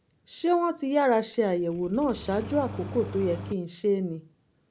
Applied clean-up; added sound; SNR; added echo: none; Engine starting; 12 dB; none.